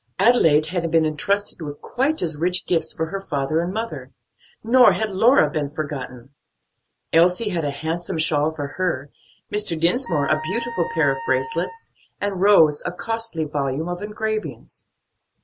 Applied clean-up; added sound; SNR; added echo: none; Wind instrument, woodwind instrument; 10 dB; none.